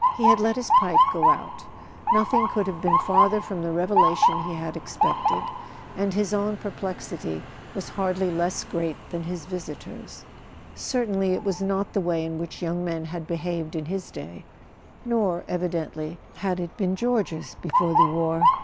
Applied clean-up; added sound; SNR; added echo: none; Motor vehicle (road) / Siren; 0 dB; none.